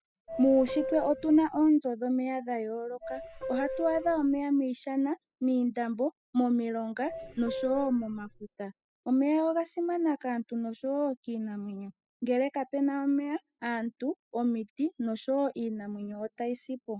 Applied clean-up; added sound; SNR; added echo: classical method spectral subtraction.